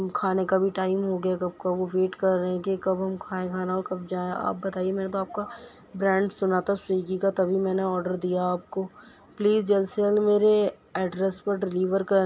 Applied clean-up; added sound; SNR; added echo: none; none; none; none.